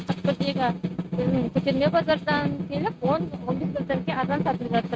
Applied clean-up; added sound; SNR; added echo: neural mask model RNNoise.